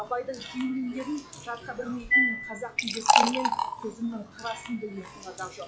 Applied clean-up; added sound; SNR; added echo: classical method log-MMSE.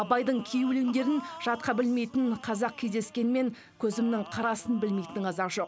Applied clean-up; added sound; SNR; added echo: none; none; none; none.